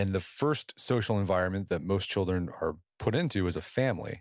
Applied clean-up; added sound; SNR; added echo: none; none; none; none.